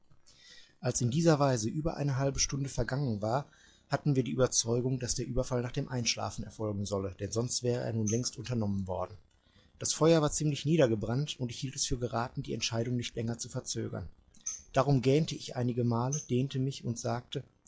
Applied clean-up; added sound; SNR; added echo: classical method log-MMSE.